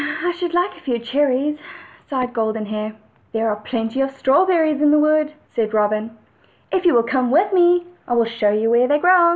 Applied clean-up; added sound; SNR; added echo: none; none; none; none.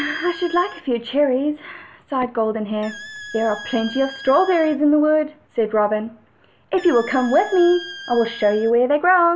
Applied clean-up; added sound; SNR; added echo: none; Squeak; 18 dB; none.